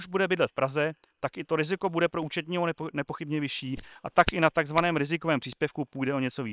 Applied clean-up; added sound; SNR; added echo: neural separator model SepFormer WHAM!.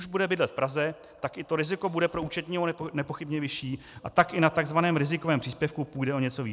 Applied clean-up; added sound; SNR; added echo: none; none; none; none.